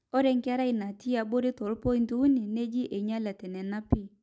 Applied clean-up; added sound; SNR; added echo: none; none; none; none.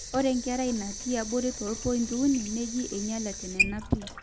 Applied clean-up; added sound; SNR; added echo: none; Sink (filling or washing) / Water; 6 dB; none.